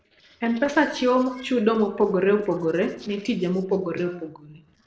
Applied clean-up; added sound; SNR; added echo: neural separator model SepFormer DNS4.